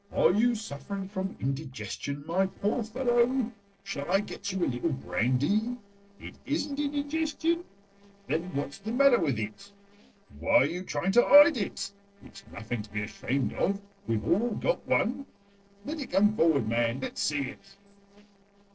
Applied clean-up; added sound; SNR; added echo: neural separator model SepFormer DNS4.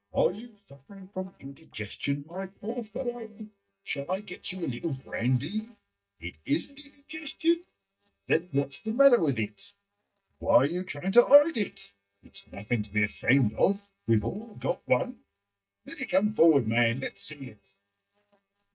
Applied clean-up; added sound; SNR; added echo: neural mask model DeepFilterNet 3.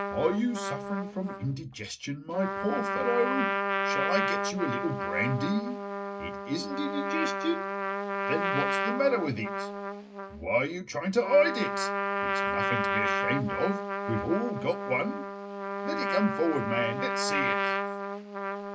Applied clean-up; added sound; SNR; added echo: none; Trumpet; 0 dB; reverberation time 0.4 s.